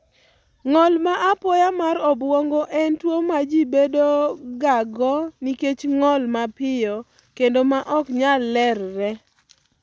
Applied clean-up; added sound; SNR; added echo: none; none; none; none.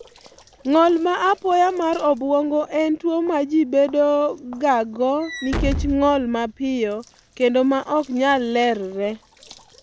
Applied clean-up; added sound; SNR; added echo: none; Walk, footsteps / Slam; 15 dB; none.